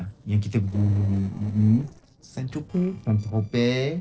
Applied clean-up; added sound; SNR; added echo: neural separator model SepFormer DNS4.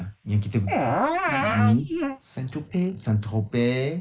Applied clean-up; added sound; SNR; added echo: neural mask model Resemble Enhance denoiser.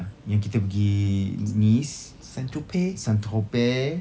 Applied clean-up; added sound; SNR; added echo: none; none; none; none.